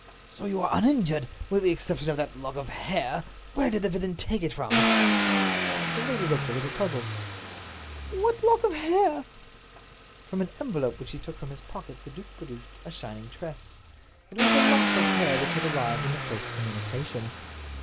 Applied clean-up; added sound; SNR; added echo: none; Car; 1 dB; none.